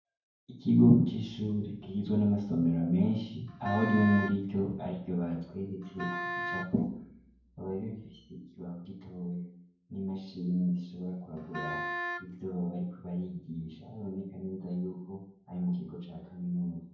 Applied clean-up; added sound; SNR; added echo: none; Wind instrument, woodwind instrument; 6 dB; reverberation time 0.9 s.